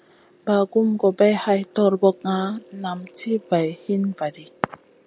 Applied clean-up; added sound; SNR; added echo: none; none; none; none.